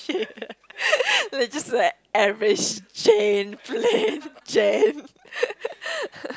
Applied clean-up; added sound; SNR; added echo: none; none; none; none.